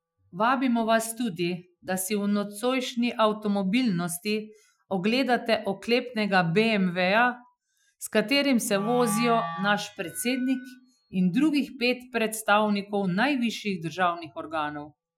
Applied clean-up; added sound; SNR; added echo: classical method Wiener filter.